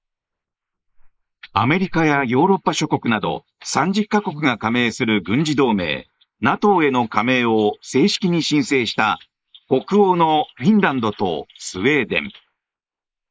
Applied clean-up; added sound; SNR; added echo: neural mask model Resemble Enhance denoiser.